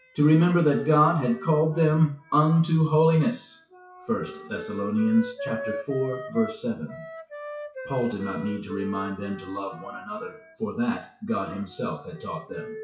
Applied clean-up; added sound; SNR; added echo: classical method WPE with log-MMSE.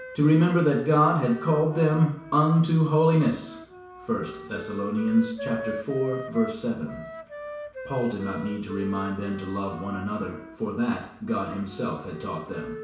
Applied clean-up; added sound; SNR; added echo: none; Wind instrument, woodwind instrument; 14 dB; reverberation time 0.6 s.